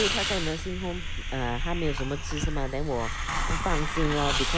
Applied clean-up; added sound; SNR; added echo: none; Hiss; -2 dB; none.